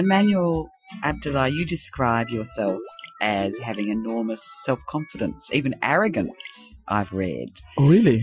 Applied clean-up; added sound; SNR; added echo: classical method Wiener filter.